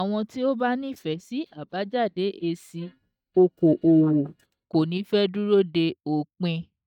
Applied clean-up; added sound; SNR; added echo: neural mask model DeepFilterNet 3.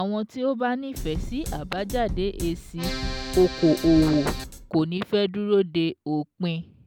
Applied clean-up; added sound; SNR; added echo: none; Accordion + Drum kit; 7 dB; none.